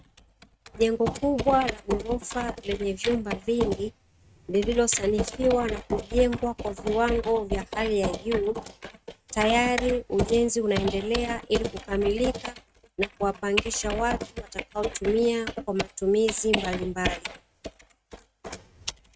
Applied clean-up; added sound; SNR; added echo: neural mask model RNNoise.